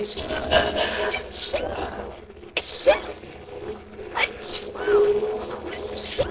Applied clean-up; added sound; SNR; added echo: neural separator model SepFormer DNS4.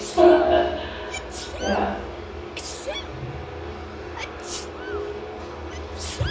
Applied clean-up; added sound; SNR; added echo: none; Sneeze; 14 dB; reverberation time 0.6 s.